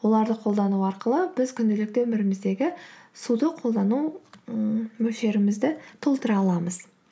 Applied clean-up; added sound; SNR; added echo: none; none; none; none.